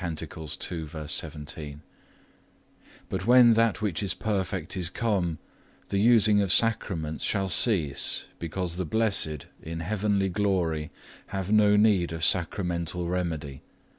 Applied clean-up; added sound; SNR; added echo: none; none; none; none.